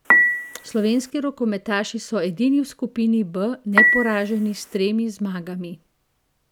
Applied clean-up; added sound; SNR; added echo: none; Dishes, pots, and pans / Chink, clink; -3 dB; none.